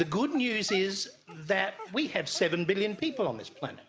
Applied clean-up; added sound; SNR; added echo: none; Dog; 19 dB; none.